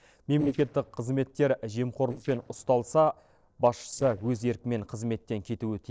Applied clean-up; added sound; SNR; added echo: neural separator model SepFormer DNS4.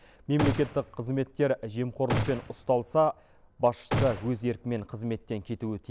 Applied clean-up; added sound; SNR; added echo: none; Gunshot, gunfire; 5 dB; none.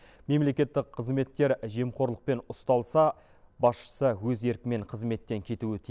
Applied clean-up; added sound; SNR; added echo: none; none; none; none.